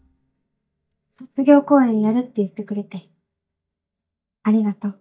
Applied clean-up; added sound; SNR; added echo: neural mask model DeepFilterNet 3.